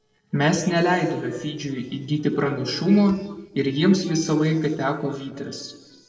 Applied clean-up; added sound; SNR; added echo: neural separator model SepFormer DNS4.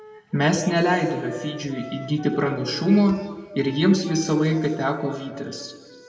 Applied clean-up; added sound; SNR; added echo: none; Wind instrument, woodwind instrument; 20 dB; reverberation time 1.8 s.